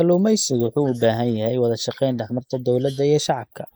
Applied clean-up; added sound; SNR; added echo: neural mask model Resemble Enhance denoiser.